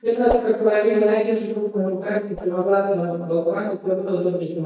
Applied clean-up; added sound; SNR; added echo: neural mask model DeepFilterNet 3.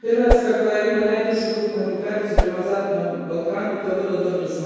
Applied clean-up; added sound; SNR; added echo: none; Whoosh, swoosh, swish; 0 dB; reverberation time 2.0 s.